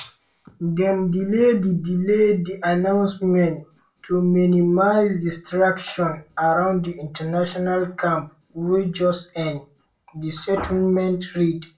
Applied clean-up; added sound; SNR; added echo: none; none; none; reverberation time 0.3 s.